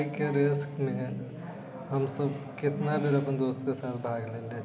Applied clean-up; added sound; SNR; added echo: none; none; none; none.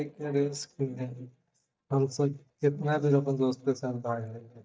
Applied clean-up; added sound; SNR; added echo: neural mask model DeepFilterNet 3.